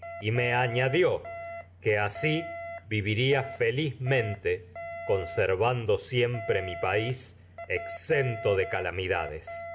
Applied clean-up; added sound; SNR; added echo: none; Alarm; 12 dB; none.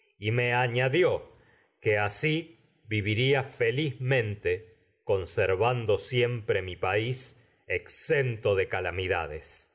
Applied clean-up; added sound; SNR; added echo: none; none; none; none.